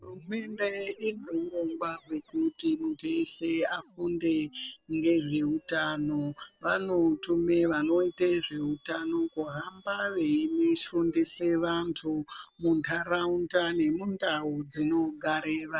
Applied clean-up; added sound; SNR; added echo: neural separator model SepFormer DNS4.